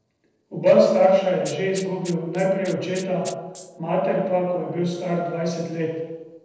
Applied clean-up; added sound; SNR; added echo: neural separator model SepFormer DNS4.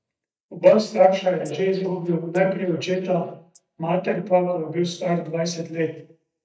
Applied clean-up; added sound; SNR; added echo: neural mask model DeepFilterNet 3.